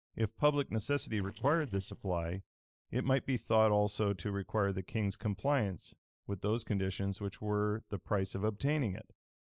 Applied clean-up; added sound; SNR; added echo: neural separator model SepFormer DNS4.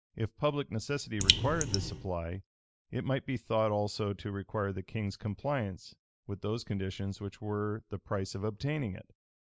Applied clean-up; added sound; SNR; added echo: none; Raindrop; -3 dB; none.